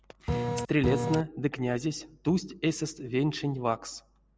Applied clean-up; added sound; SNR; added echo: none; Printer; -1 dB; none.